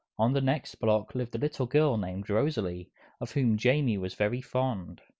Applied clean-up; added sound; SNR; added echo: none; none; none; none.